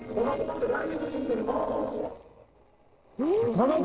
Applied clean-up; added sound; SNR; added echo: neural separator model SepFormer DNS4.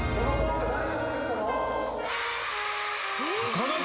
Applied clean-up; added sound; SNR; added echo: none; Trumpet; 9 dB; none.